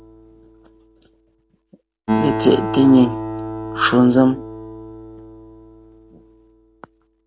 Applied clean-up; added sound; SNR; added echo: none; Acoustic guitar; 8 dB; none.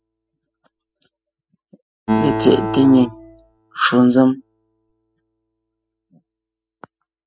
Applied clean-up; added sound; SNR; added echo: classical method spectral subtraction.